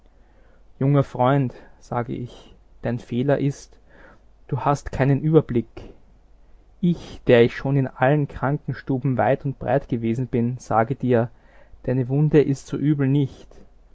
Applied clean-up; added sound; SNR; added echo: none; none; none; none.